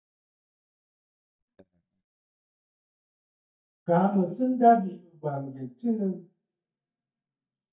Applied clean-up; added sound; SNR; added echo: neural mask model DeepFilterNet 3.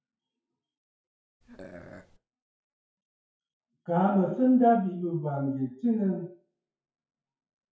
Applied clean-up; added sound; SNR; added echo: classical method WPE with log-MMSE.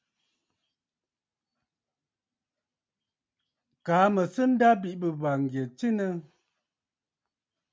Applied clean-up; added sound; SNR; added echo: none; none; none; none.